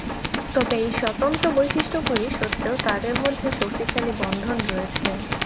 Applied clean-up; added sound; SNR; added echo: none; Tools; 2 dB; none.